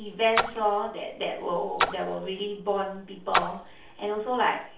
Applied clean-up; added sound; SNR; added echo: none; Splash, splatter; 5 dB; reverberation time 0.4 s.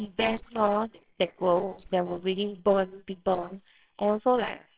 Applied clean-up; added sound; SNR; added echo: neural separator model SepFormer WHAMR!.